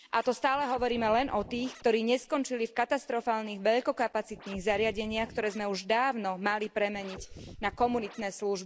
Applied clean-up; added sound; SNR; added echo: none; Scratching (performance technique); 17 dB; none.